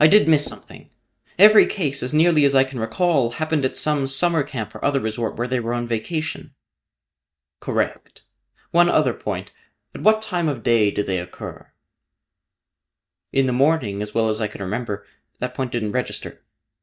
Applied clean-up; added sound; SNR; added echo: neural mask model DeepFilterNet 3.